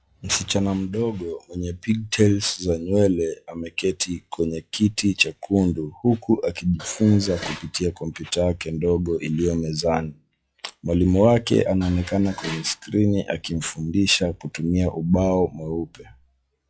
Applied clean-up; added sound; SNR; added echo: classical method log-MMSE.